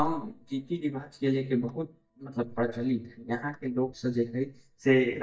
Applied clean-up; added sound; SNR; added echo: neural mask model DeepFilterNet 3.